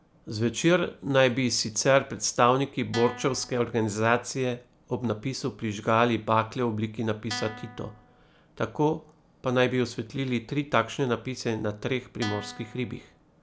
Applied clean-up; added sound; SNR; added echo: none; Guitar; 13 dB; none.